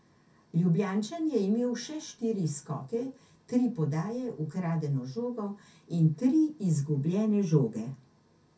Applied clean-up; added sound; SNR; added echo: none; none; none; reverberation time 0.3 s.